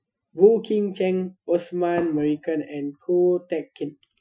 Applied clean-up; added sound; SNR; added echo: classical method Wiener filter.